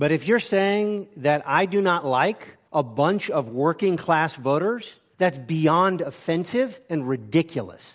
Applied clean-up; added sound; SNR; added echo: none; none; none; none.